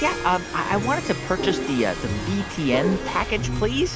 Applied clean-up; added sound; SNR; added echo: none; Train + Harp; 8 dB; none.